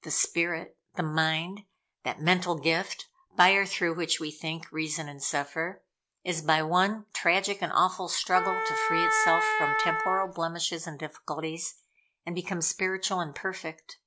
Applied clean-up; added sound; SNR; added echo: none; Wind instrument, woodwind instrument; -2 dB; none.